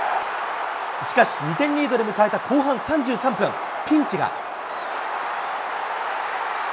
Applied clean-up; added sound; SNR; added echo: none; none; none; none.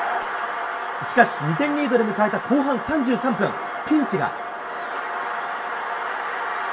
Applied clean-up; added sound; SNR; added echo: none; none; none; reverberation time 0.1 s.